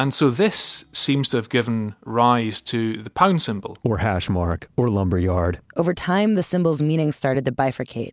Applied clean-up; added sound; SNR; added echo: none; none; none; none.